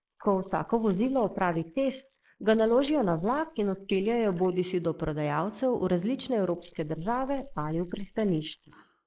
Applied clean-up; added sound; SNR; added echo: neural mask model Resemble Enhance denoiser.